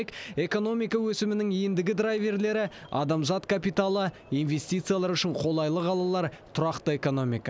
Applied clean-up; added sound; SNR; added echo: none; none; none; none.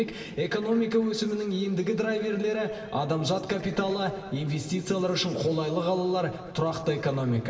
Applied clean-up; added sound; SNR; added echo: none; none; none; reverberation time 2.3 s.